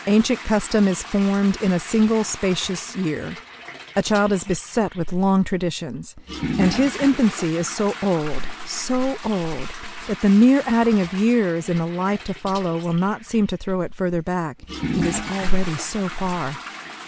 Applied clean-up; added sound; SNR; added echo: none; Toilet flush / Water; 13 dB; none.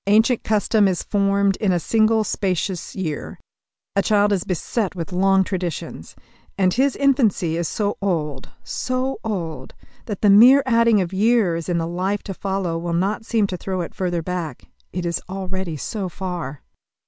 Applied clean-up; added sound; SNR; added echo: none; none; none; none.